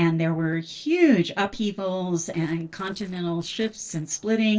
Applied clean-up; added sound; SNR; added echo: neural separator model SepFormer DNS4.